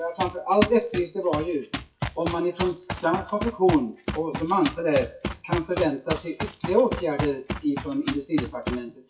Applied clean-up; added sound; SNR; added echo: classical method WPE with log-MMSE.